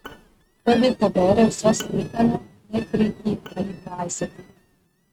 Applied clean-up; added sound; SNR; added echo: neural mask model RNNoise.